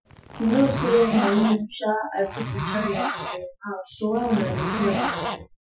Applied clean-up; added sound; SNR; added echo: classical method Wiener filter.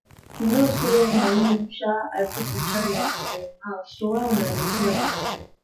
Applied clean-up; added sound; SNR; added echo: classical method log-MMSE.